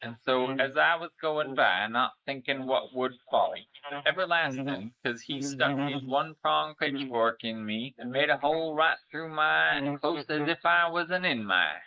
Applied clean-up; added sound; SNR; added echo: neural mask model Resemble Enhance denoiser.